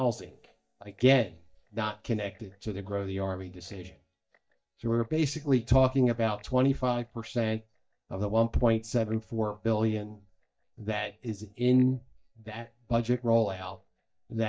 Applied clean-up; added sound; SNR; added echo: neural mask model DeepFilterNet 3.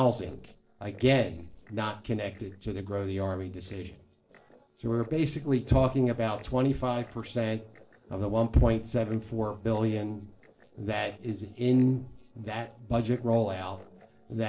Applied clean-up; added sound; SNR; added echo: neural separator model SepFormer DNS4.